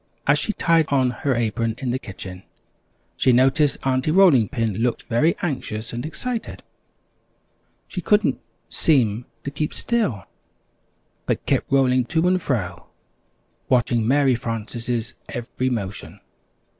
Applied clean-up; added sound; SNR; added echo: none; none; none; none.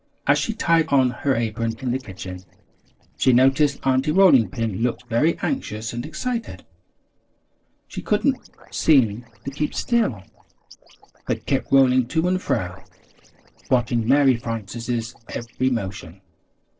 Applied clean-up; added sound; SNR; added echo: neural separator model SepFormer DNS4.